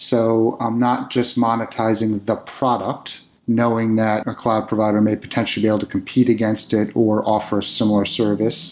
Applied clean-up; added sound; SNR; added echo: none; none; none; none.